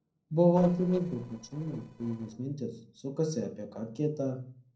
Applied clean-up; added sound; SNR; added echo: neural separator model SepFormer DNS4.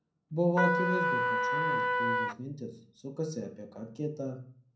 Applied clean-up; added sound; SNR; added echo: none; Trumpet; -5 dB; reverberation time 0.6 s.